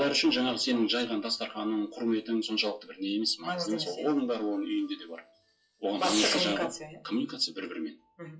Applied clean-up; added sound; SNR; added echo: classical method WPE with log-MMSE.